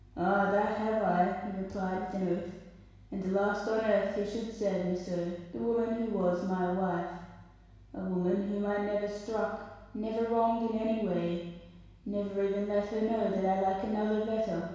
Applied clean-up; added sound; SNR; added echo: none; none; none; reverberation time 1.1 s.